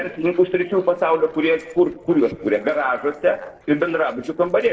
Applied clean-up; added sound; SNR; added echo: neural separator model SepFormer DNS4.